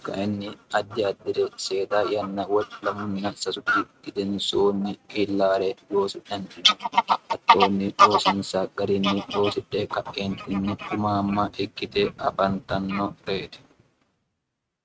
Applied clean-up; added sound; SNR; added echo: neural mask model RNNoise.